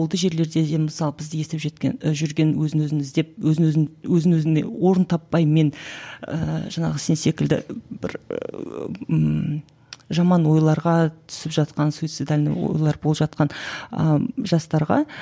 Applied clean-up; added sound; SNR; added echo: none; none; none; none.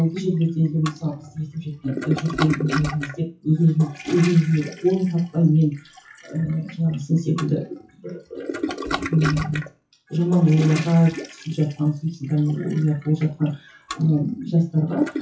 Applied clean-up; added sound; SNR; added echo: classical method WPE with log-MMSE.